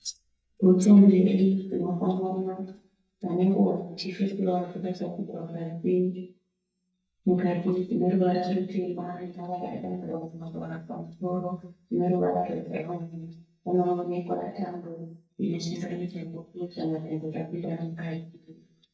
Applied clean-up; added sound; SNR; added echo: neural mask model DeepFilterNet 3.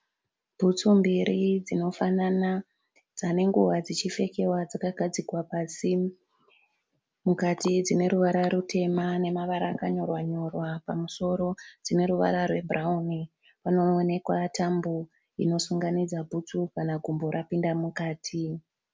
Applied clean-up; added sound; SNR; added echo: none; none; none; none.